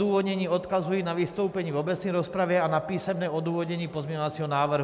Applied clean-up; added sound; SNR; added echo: none; none; none; none.